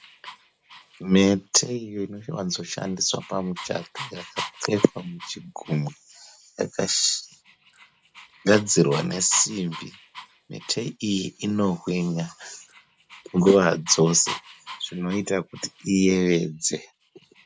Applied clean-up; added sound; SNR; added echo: none; Dog; 17 dB; none.